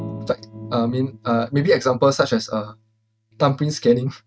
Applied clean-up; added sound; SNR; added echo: neural mask model RNNoise.